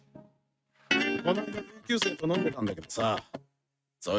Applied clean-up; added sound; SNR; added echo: neural mask model RNNoise.